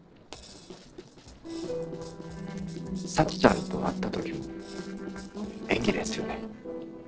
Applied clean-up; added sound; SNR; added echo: neural separator model SepFormer DNS4.